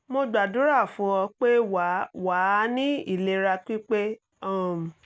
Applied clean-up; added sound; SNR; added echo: none; none; none; none.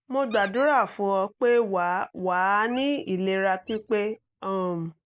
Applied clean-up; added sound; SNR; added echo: neural mask model Resemble Enhance denoiser.